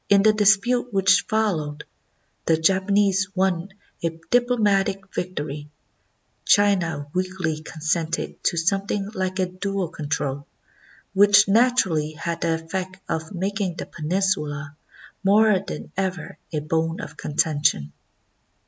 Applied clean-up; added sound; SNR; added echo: none; none; none; none.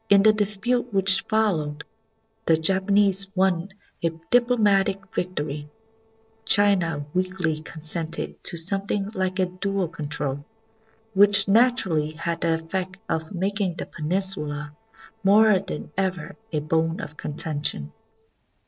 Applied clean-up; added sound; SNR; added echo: neural separator model SepFormer DNS4.